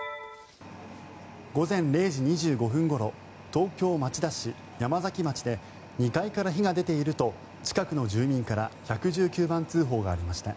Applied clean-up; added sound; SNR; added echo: none; none; none; none.